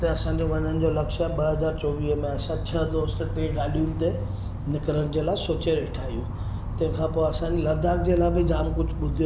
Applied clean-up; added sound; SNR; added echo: none; Insect; 3 dB; none.